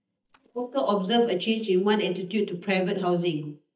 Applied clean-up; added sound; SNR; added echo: neural mask model DeepFilterNet 3.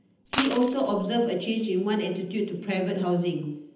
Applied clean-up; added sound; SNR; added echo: none; Coin (dropping); 1 dB; reverberation time 0.8 s.